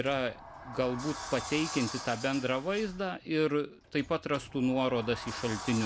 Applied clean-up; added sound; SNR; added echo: none; Sliding door; 12 dB; none.